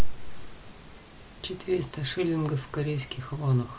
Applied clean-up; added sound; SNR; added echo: none; none; none; none.